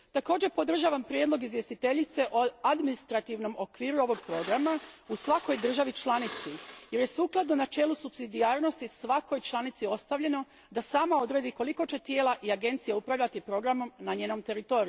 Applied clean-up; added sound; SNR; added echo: none; Glass; 15 dB; none.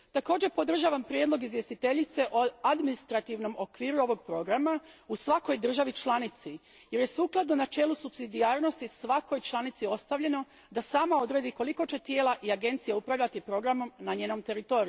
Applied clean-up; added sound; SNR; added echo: none; none; none; none.